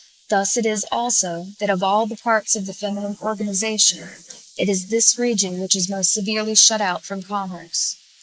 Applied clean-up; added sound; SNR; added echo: neural mask model Resemble Enhance denoiser.